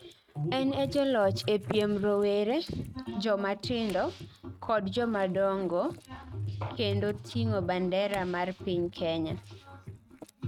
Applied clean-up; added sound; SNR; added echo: neural mask model RNNoise.